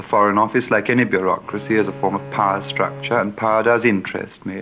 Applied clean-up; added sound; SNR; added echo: none; Bowed string instrument; 16 dB; none.